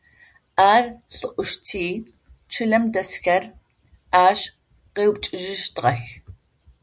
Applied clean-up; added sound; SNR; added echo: none; none; none; none.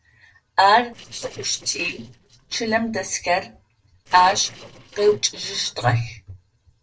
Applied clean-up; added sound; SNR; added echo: neural separator model SepFormer DNS4.